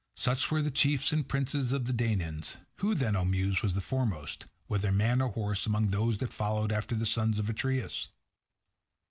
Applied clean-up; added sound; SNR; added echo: none; none; none; none.